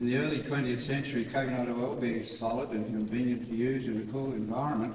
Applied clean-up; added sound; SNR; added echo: neural separator model SepFormer DNS4.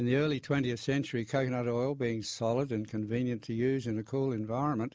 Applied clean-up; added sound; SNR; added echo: none; none; none; none.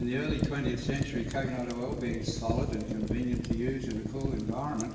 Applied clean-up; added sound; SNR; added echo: none; Fire; 2 dB; reverberation time 1.2 s.